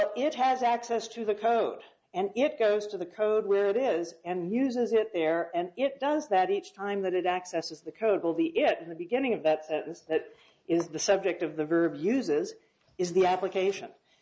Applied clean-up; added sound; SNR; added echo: none; none; none; none.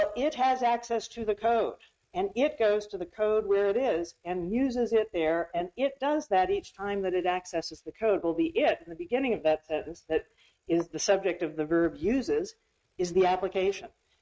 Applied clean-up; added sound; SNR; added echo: neural mask model RNNoise.